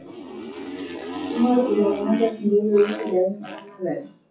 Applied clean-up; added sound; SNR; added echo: classical method WPE with log-MMSE.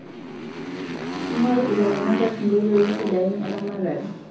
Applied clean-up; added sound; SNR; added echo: none; Motorcycle; 7 dB; reverberation time 0.5 s.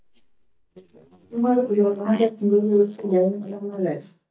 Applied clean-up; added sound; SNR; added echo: neural mask model DeepFilterNet 3.